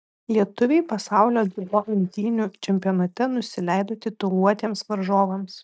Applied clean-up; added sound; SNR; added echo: neural mask model DeepFilterNet 3.